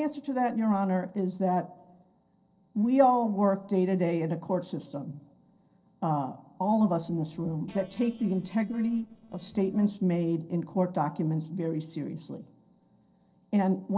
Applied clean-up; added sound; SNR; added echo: neural separator model SepFormer DNS4.